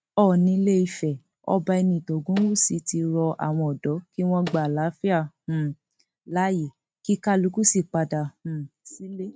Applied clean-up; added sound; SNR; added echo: neural mask model RNNoise.